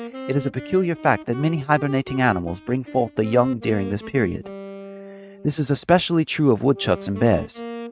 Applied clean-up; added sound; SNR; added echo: neural mask model RNNoise.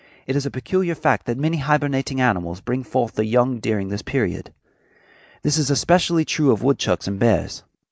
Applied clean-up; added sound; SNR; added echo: none; none; none; none.